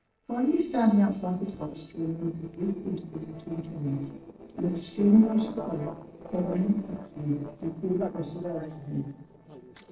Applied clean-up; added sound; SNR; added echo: neural separator model SepFormer DNS4.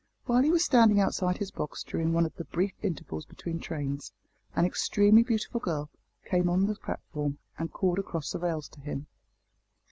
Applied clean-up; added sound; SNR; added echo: none; none; none; none.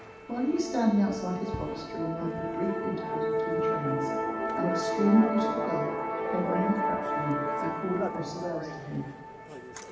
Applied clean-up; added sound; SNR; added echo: none; Musical instrument; 1 dB; reverberation time 0.8 s.